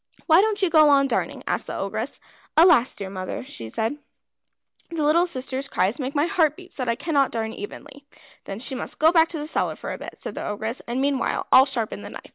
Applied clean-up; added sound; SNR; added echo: none; none; none; none.